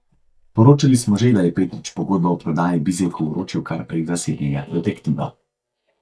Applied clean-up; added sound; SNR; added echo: neural mask model DeepFilterNet 3.